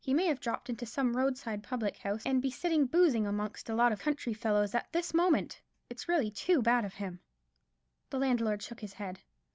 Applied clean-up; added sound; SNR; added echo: none; none; none; none.